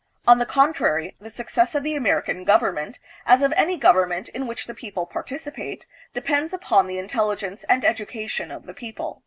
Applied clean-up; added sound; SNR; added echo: none; none; none; none.